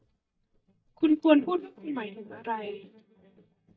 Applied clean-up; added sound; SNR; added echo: neural mask model DeepFilterNet 3.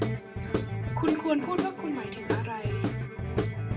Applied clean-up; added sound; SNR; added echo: none; Guitar / Drum; -2 dB; reverberation time 0.2 s.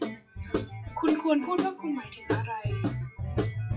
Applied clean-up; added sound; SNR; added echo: classical method WPE with log-MMSE.